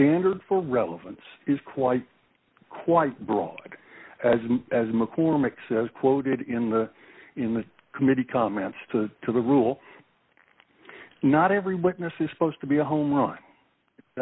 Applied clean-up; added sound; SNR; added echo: none; none; none; none.